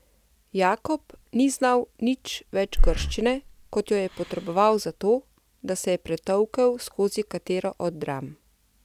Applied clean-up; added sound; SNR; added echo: none; Breathing; 0 dB; none.